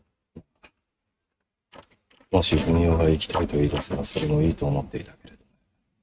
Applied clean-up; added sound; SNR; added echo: neural mask model RNNoise.